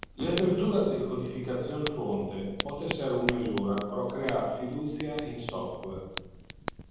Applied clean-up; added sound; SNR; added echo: none; Fire; 10 dB; reverberation time 1.3 s.